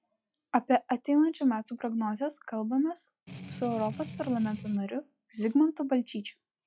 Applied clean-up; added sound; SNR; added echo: classical method log-MMSE.